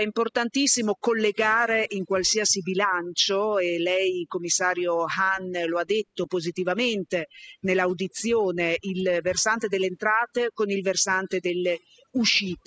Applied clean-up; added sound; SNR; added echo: classical method spectral subtraction.